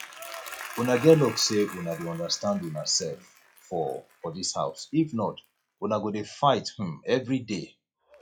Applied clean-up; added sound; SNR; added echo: classical method log-MMSE.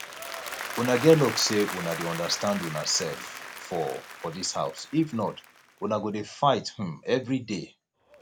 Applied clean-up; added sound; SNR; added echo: none; Applause; 11 dB; none.